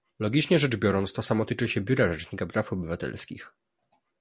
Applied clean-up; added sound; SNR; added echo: none; none; none; none.